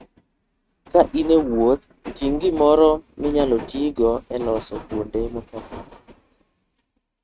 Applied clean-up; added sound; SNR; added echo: neural mask model RNNoise.